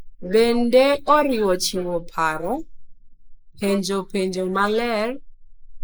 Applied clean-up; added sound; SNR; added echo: neural mask model Resemble Enhance denoiser.